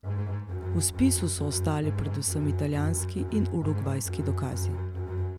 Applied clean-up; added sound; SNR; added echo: none; Bowed string instrument; 0 dB; none.